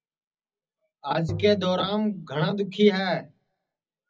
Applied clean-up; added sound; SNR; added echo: none; Tap; 10 dB; reverberation time 0.4 s.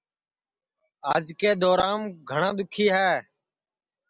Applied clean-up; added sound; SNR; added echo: none; none; none; none.